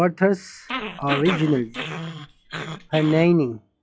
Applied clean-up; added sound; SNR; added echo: classical method log-MMSE.